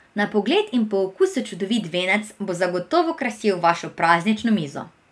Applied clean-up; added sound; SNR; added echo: none; none; none; none.